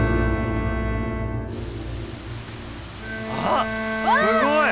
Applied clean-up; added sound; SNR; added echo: none; Bowed string instrument; 5 dB; none.